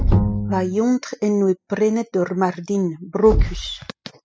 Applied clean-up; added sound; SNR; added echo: classical method spectral subtraction.